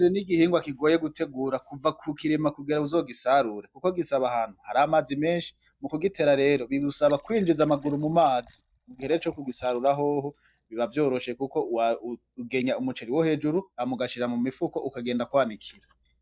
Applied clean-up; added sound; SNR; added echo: neural mask model DeepFilterNet 3.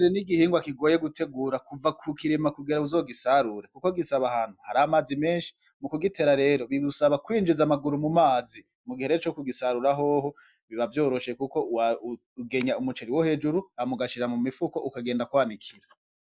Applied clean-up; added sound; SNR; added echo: none; none; none; none.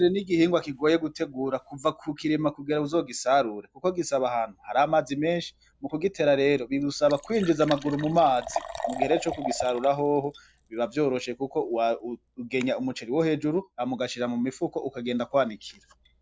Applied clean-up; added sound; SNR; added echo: none; Liquid; 15 dB; none.